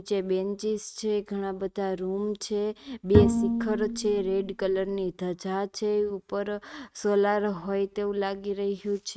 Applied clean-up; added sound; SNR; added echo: neural mask model RNNoise.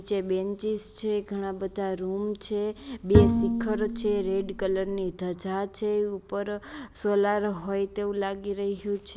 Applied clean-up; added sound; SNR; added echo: none; Bowed string instrument; -2 dB; none.